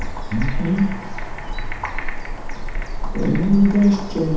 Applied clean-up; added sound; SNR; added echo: none; Bird vocalization, bird call, bird song; 2 dB; reverberation time 0.8 s.